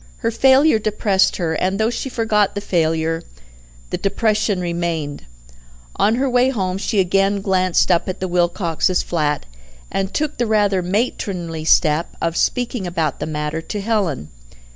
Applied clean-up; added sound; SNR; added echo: none; none; none; none.